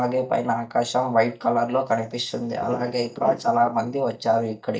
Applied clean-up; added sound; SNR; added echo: neural mask model DeepFilterNet 3.